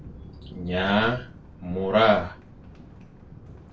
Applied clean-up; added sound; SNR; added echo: none; Thunder; 17 dB; reverberation time 0.2 s.